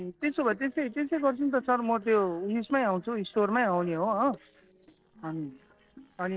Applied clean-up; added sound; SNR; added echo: neural separator model SepFormer DNS4.